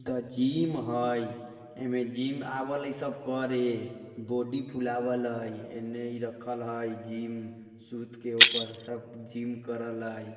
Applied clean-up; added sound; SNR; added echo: none; Shatter; -4 dB; reverberation time 1.9 s.